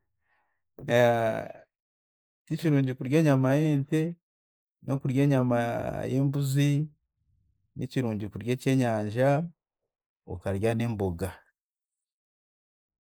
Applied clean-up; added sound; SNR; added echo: neural mask model Resemble Enhance denoiser.